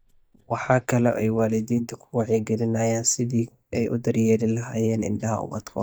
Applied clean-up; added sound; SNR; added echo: neural mask model DeepFilterNet 3.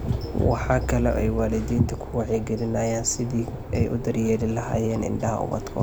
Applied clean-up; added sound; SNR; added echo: none; Truck; 10 dB; none.